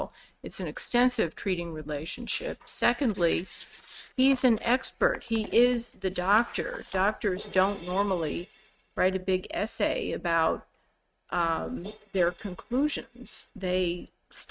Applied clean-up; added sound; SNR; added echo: neural mask model RNNoise.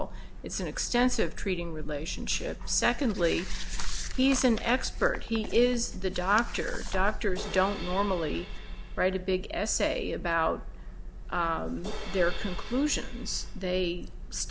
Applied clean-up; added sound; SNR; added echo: none; Crash cymbal; 15 dB; none.